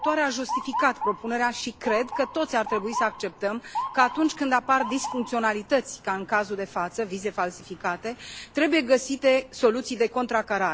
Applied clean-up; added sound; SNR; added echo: none; Motor vehicle (road) / Siren; 10 dB; none.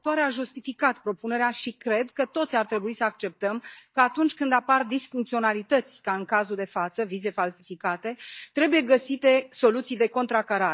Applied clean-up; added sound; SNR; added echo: neural mask model DeepFilterNet 3.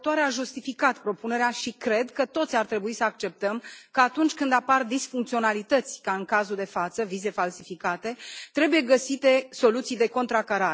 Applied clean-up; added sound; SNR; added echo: none; none; none; none.